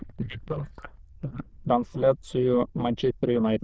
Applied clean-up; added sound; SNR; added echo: neural diffusion model UNIVERSE++.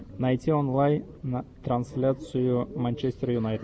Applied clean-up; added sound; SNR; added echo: none; none; none; none.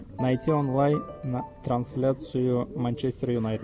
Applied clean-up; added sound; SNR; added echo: none; Ringtone; 16 dB; none.